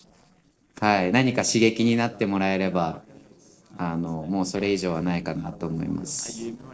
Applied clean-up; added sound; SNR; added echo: neural separator model SepFormer DNS4.